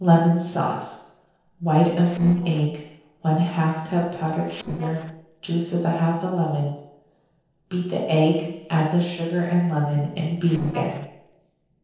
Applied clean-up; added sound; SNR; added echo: neural separator model SepFormer DNS4.